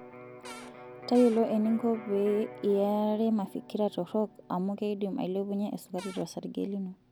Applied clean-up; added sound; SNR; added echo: none; Electric guitar + Cupboard open or close / Door; 18 dB; none.